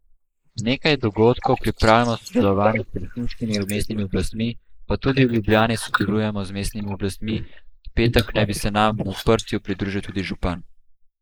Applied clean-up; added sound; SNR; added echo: neural mask model Resemble Enhance denoiser.